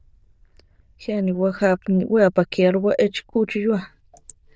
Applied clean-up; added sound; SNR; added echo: neural diffusion model UNIVERSE++.